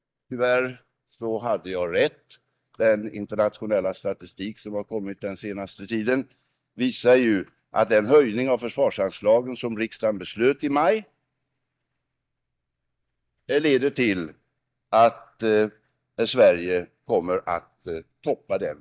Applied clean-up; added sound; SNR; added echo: neural mask model DeepFilterNet 3.